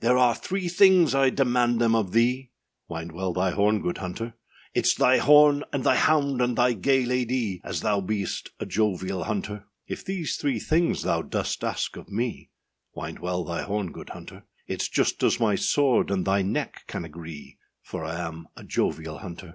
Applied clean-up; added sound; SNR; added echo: none; none; none; none.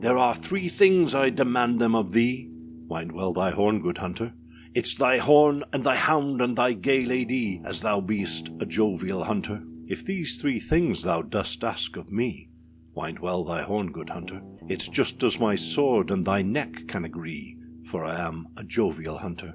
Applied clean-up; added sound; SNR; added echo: none; Guitar; 17 dB; none.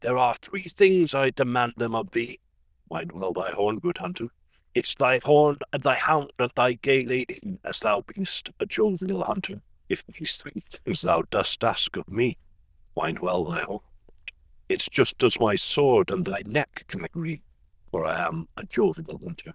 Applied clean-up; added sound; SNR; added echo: neural diffusion model UNIVERSE++.